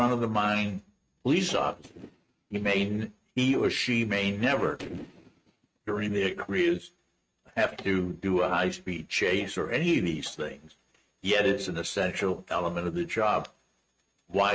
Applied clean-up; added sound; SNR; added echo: neural mask model RNNoise.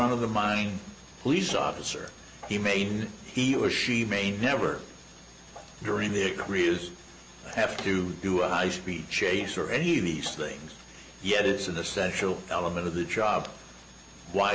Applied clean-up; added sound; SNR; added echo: none; none; none; none.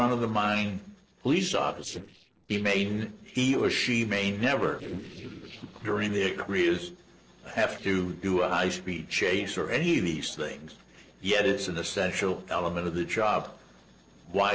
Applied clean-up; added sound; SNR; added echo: neural separator model SepFormer DNS4.